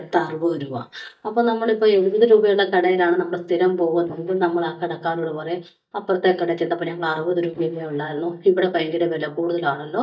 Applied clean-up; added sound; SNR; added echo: neural mask model DeepFilterNet 3.